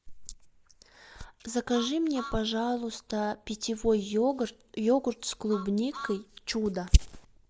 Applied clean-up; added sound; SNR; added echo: neural mask model Resemble Enhance denoiser.